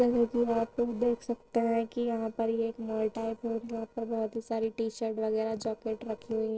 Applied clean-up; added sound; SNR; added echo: neural separator model SepFormer DNS4.